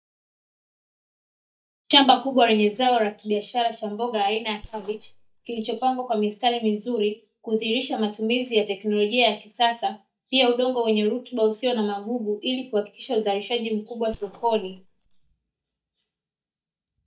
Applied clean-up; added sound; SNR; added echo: neural mask model DeepFilterNet 3.